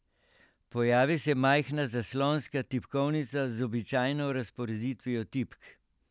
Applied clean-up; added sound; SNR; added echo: none; none; none; none.